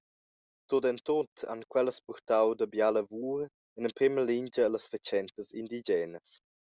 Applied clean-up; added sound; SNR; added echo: none; none; none; none.